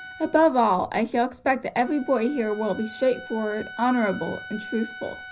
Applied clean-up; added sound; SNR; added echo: none; Wind instrument, woodwind instrument; 16 dB; reverberation time 0.5 s.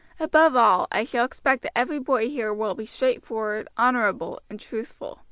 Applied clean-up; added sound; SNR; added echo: none; none; none; none.